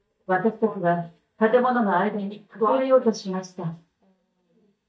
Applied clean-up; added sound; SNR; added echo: neural mask model DeepFilterNet 3.